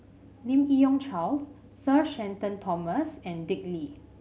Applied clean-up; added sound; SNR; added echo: none; none; none; none.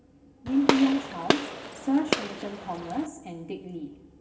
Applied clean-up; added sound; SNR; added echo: none; Gunshot, gunfire; 1 dB; reverberation time 1.0 s.